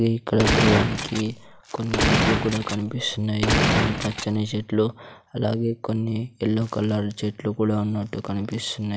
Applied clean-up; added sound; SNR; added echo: none; Gunshot, gunfire; -1 dB; none.